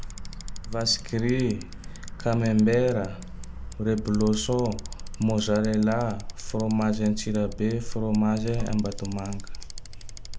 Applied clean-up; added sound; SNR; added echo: none; Bicycle; 8 dB; none.